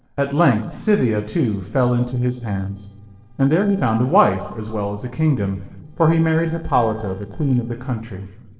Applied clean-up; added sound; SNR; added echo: neural separator model SepFormer DNS4.